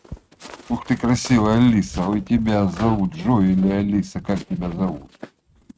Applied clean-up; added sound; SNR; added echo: neural mask model RNNoise.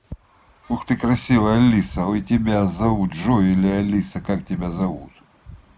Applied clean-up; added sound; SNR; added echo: none; none; none; none.